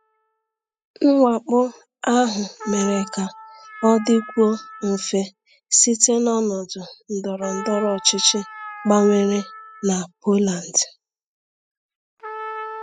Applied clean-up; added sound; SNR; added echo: classical method spectral subtraction.